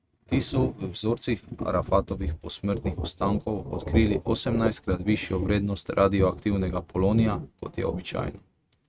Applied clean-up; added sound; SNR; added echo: neural mask model RNNoise.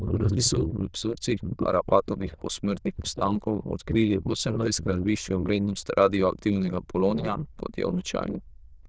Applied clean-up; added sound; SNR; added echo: neural diffusion model UNIVERSE++.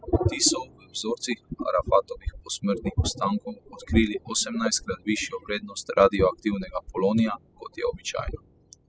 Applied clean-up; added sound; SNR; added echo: classical method spectral subtraction.